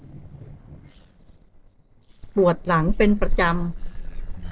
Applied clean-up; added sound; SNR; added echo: neural separator model SepFormer DNS4.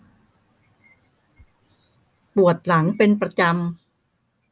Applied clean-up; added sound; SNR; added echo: none; none; none; none.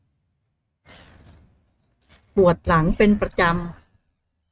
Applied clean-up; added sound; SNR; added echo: neural mask model RNNoise.